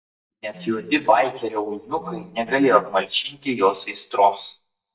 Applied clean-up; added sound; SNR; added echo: neural mask model DeepFilterNet 3.